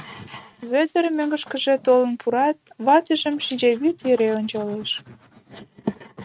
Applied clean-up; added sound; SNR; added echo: neural mask model RNNoise.